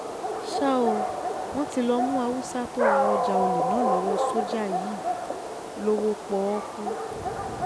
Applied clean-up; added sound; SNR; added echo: none; Dog; -1 dB; none.